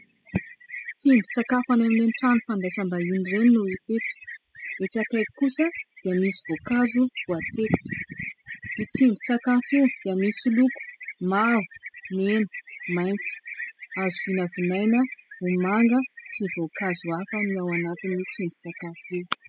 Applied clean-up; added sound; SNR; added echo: classical method spectral subtraction.